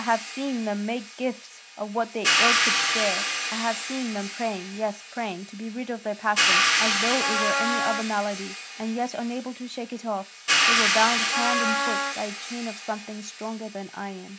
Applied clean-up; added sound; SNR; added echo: none; Wind instrument, woodwind instrument + Hi-hat; -3 dB; none.